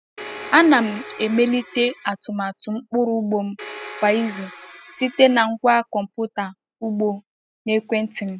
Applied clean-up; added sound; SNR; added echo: classical method spectral subtraction.